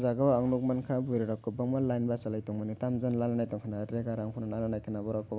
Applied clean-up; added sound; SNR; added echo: none; none; none; none.